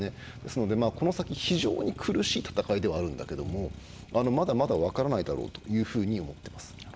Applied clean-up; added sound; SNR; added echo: none; Motor vehicle (road); 16 dB; none.